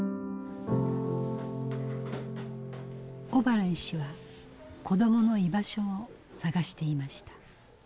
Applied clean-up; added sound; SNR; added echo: none; none; none; none.